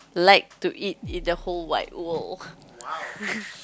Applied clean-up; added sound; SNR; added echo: none; Bass drum; 17 dB; none.